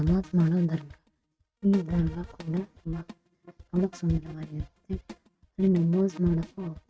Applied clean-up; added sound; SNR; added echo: neural mask model RNNoise.